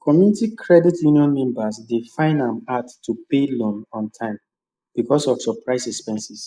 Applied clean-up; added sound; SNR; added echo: neural mask model Resemble Enhance denoiser.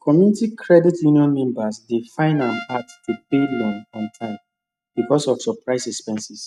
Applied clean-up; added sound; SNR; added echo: neural mask model RNNoise.